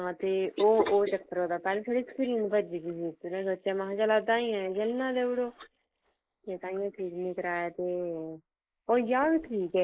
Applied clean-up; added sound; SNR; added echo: neural mask model Resemble Enhance denoiser.